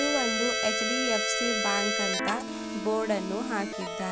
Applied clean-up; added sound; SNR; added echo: none; Keyboard (musical); -1 dB; none.